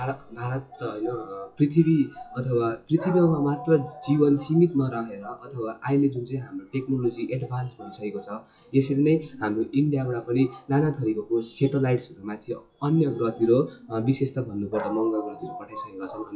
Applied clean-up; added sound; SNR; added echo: classical method WPE with log-MMSE.